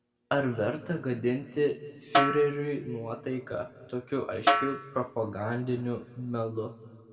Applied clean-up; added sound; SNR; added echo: none; Snare drum; 1 dB; reverberation time 1.8 s.